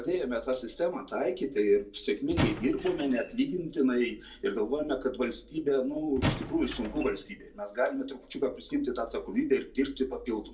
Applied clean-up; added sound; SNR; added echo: none; Squeak / Wood; 5 dB; reverberation time 0.2 s.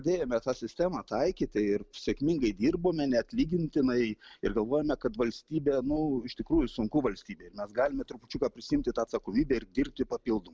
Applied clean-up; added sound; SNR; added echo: none; none; none; none.